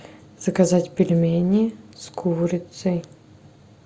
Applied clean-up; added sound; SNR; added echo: none; none; none; none.